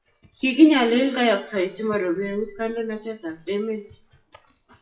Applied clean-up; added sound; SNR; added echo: classical method WPE with log-MMSE.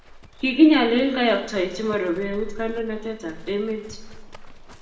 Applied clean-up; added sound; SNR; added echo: none; Livestock, farm animals, working animals; 16 dB; reverberation time 0.9 s.